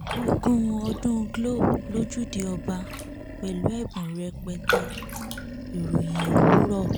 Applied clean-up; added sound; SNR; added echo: none; Raindrop + Animal; 8 dB; none.